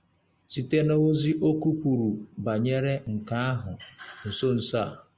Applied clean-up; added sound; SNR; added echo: none; none; none; none.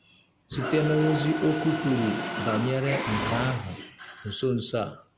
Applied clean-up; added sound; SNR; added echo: none; Mechanisms; 6 dB; none.